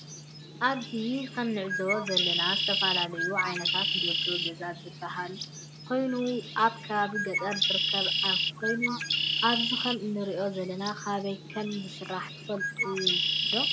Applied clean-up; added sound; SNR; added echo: none; Bird; -1 dB; none.